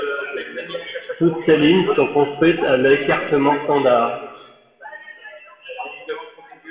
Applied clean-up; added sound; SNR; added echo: none; none; none; reverberation time 0.9 s.